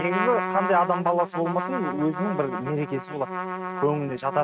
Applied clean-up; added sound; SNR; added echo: neural mask model RNNoise.